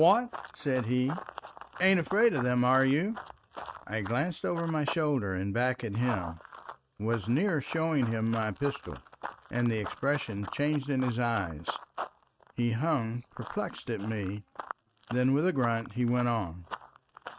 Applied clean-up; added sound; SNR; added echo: neural mask model RNNoise.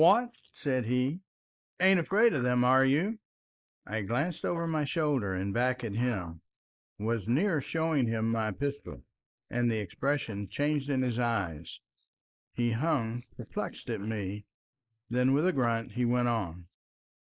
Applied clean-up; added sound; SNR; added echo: neural mask model Resemble Enhance denoiser.